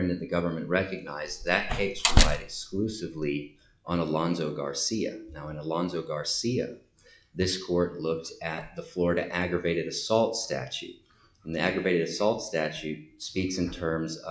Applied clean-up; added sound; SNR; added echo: classical method log-MMSE.